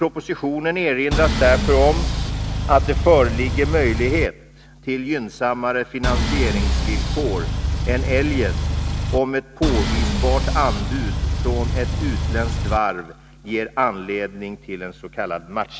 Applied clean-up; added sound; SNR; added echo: none; Engine; -2 dB; none.